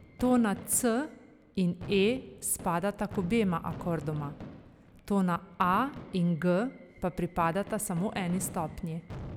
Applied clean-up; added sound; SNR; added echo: none; Fireworks; 15 dB; none.